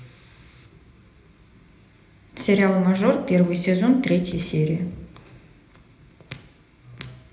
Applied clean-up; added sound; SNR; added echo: none; none; none; reverberation time 0.7 s.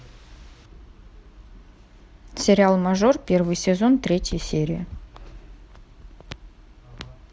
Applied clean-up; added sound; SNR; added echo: none; none; none; none.